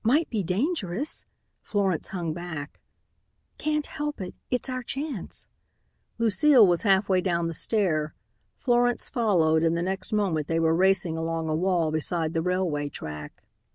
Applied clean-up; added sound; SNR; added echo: none; none; none; none.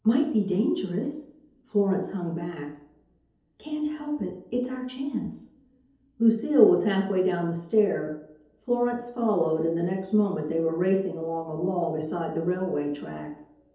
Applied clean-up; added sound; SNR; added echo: none; none; none; reverberation time 2.2 s.